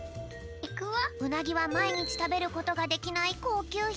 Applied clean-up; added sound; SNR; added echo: none; none; none; none.